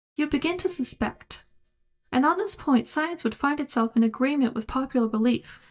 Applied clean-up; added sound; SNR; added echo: neural mask model DeepFilterNet 3.